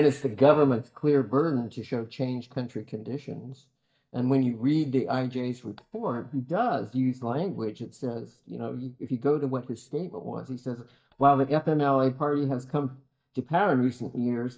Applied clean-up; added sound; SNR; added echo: neural mask model DeepFilterNet 3.